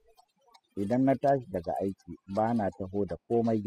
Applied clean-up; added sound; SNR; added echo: classical method spectral subtraction.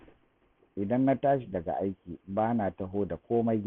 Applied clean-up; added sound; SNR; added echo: none; none; none; none.